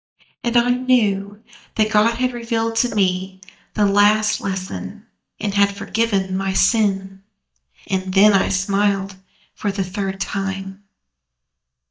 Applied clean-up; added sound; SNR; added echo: neural mask model DeepFilterNet 3.